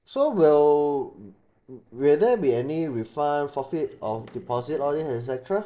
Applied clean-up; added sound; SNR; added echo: neural separator model SepFormer DNS4.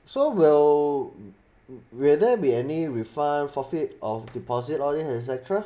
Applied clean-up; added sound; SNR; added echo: none; none; none; none.